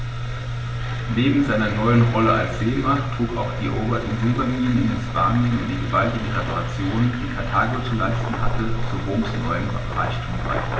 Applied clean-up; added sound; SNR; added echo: none; Engine; 15 dB; reverberation time 0.8 s.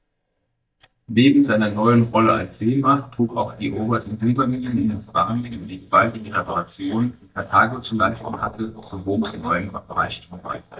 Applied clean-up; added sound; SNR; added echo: neural mask model DeepFilterNet 3.